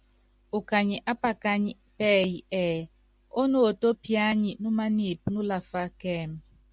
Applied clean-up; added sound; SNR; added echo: none; none; none; none.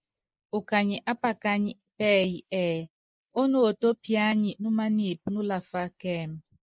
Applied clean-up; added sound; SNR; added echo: neural mask model Resemble Enhance denoiser.